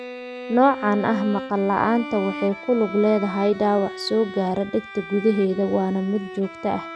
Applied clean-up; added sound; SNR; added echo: none; Bowed string instrument; 12 dB; none.